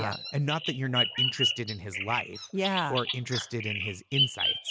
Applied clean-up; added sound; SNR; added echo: none; Bird vocalization, bird call, bird song; 0 dB; none.